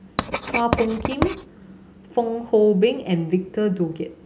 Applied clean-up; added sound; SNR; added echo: none; Writing; 6 dB; none.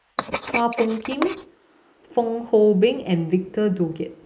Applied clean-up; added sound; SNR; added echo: neural mask model Resemble Enhance denoiser.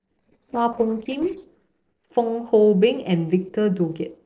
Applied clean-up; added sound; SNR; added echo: neural separator model SepFormer DNS4.